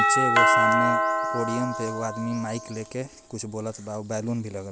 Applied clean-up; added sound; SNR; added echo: none; Doorbell; -5 dB; none.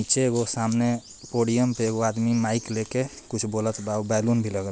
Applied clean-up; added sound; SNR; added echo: none; none; none; none.